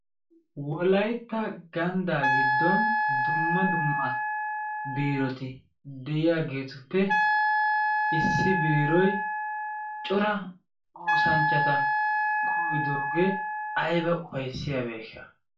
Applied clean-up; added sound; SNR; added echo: none; Wind instrument, woodwind instrument; -3 dB; reverberation time 0.3 s.